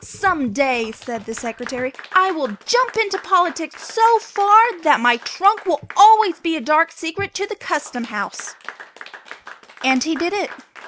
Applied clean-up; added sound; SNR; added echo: none; Applause / Clapping; 20 dB; none.